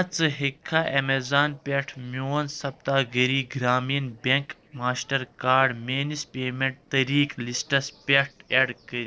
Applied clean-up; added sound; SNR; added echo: neural separator model SepFormer DNS4.